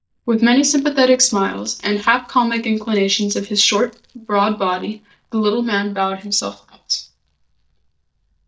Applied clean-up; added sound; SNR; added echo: neural mask model DeepFilterNet 3.